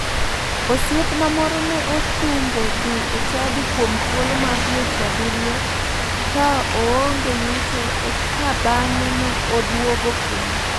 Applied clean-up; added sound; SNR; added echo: none; Rain + Vehicle; -3 dB; none.